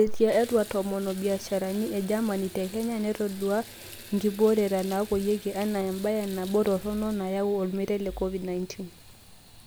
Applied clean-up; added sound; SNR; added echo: none; Bathtub (filling or washing) / Water tap, faucet; 19 dB; none.